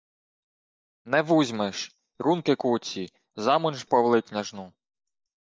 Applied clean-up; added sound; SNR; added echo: neural mask model DeepFilterNet 3.